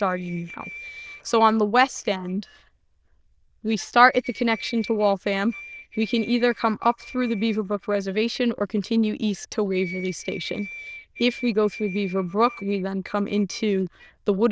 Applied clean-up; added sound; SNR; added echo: neural diffusion model UNIVERSE++.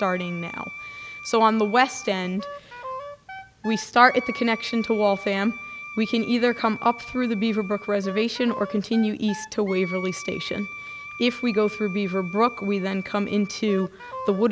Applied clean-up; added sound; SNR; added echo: none; Wind instrument, woodwind instrument; 13 dB; none.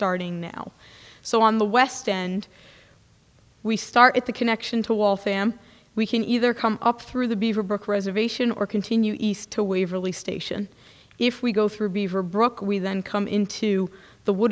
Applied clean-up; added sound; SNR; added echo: none; none; none; none.